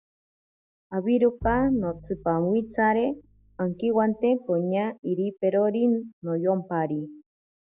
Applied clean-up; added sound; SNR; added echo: none; Bowed string instrument; 17 dB; none.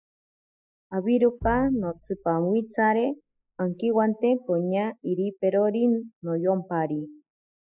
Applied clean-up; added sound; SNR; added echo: classical method spectral subtraction.